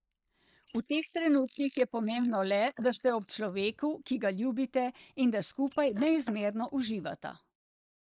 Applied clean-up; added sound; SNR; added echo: neural mask model Resemble Enhance denoiser.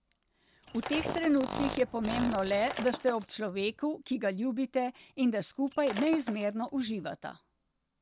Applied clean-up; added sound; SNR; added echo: none; Shatter + Fart; 9 dB; none.